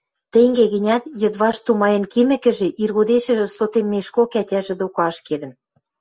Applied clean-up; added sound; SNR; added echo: none; none; none; none.